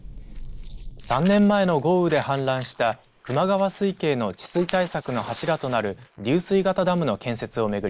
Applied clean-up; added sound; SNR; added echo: neural mask model Resemble Enhance denoiser.